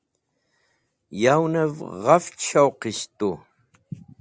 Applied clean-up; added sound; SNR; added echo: none; none; none; none.